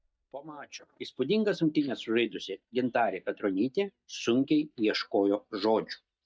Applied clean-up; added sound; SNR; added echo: neural mask model DeepFilterNet 3.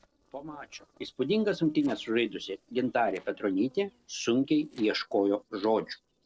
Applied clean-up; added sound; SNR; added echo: neural separator model SepFormer DNS4.